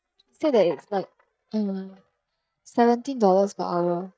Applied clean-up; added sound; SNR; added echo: neural mask model DeepFilterNet 3.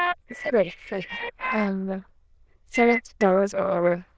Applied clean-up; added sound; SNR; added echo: neural diffusion model UNIVERSE++.